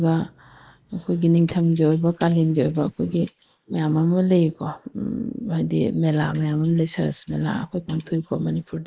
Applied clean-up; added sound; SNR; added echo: neural mask model Resemble Enhance denoiser.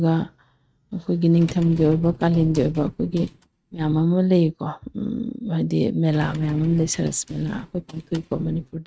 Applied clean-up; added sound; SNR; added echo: neural mask model RNNoise.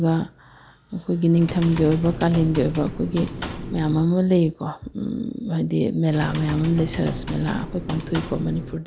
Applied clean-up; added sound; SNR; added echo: none; Computer keyboard; 11 dB; none.